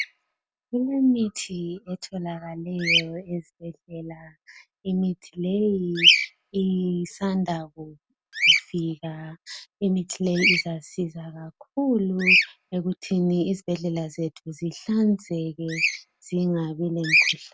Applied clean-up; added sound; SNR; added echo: none; Bird vocalization, bird call, bird song; 1 dB; none.